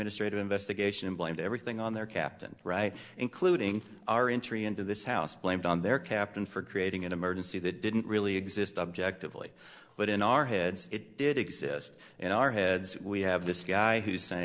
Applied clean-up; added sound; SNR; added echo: neural separator model SepFormer DNS4.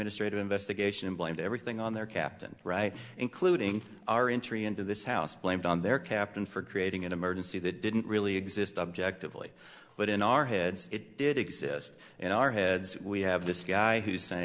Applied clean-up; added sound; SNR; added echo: none; Coin (dropping); 19 dB; none.